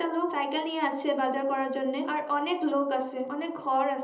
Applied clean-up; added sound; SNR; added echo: none; none; none; reverberation time 1.2 s.